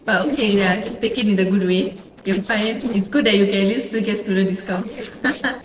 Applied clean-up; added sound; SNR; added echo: neural separator model SepFormer DNS4.